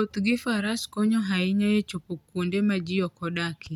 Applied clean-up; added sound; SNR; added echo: none; none; none; none.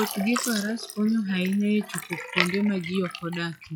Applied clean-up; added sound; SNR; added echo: classical method log-MMSE.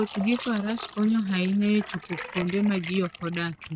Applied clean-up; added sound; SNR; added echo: neural mask model RNNoise.